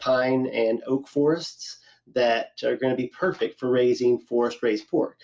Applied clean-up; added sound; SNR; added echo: none; none; none; none.